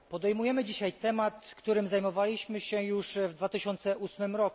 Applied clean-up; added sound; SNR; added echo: none; none; none; none.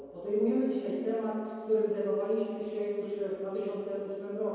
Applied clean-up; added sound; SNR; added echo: none; none; none; reverberation time 2.2 s.